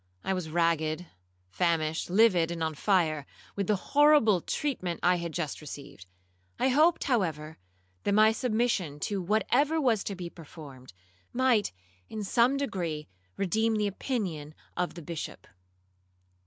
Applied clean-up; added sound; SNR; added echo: none; none; none; none.